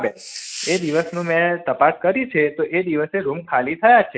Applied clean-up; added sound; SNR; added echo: neural mask model RNNoise.